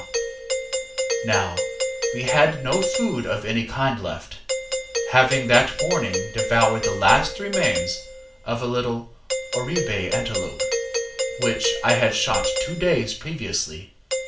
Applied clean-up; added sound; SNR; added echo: none; Doorbell; 3 dB; reverberation time 0.3 s.